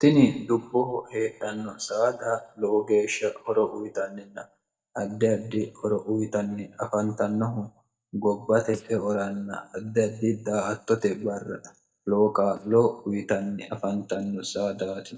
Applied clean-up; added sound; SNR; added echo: neural mask model DeepFilterNet 3.